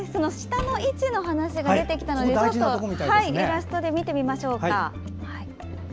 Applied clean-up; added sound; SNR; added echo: none; Engine; 17 dB; none.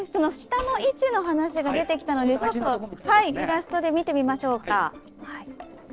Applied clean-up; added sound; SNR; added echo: neural separator model SepFormer DNS4.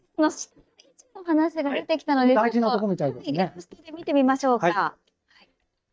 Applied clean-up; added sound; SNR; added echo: neural mask model DeepFilterNet 3.